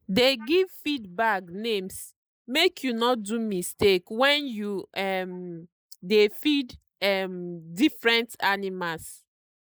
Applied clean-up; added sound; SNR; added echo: neural mask model Resemble Enhance denoiser.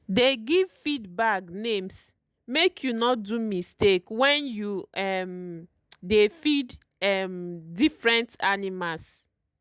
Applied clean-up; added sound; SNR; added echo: none; none; none; none.